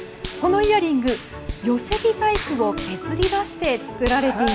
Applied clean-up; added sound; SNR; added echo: none; Hands; 11 dB; none.